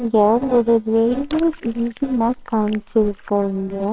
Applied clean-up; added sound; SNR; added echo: neural separator model SepFormer WHAMR!.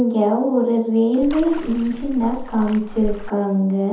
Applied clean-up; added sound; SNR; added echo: none; Splash, splatter; 10 dB; reverberation time 0.6 s.